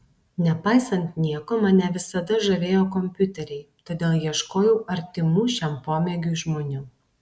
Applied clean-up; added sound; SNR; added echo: none; none; none; none.